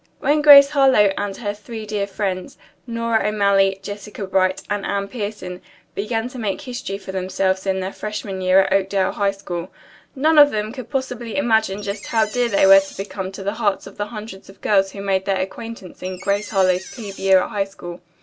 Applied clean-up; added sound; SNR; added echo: none; Door; 17 dB; none.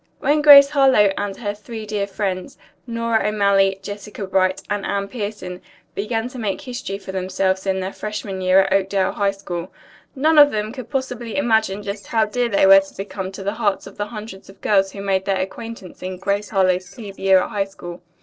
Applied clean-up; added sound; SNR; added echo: neural separator model SepFormer DNS4.